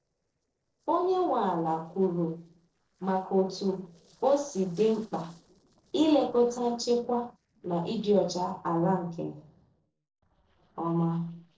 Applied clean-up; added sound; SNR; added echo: neural separator model SepFormer DNS4.